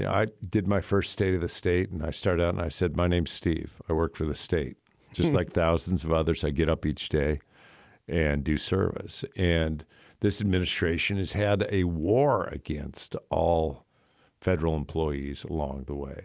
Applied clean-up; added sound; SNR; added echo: none; none; none; none.